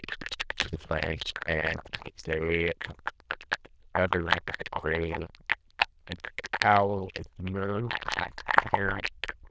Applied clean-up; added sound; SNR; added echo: neural diffusion model UNIVERSE++.